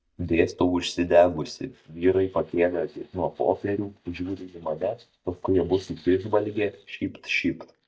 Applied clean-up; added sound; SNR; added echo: neural mask model DeepFilterNet 3.